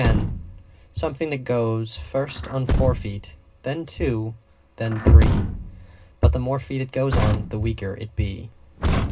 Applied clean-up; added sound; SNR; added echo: none; Truck; 4 dB; reverberation time 0.2 s.